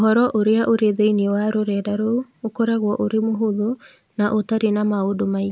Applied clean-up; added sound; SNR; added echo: none; none; none; none.